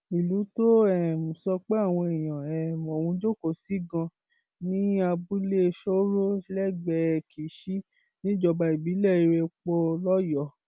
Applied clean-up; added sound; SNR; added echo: none; none; none; none.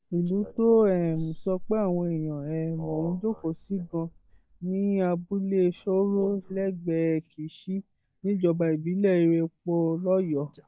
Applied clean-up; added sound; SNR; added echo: neural mask model DeepFilterNet 3.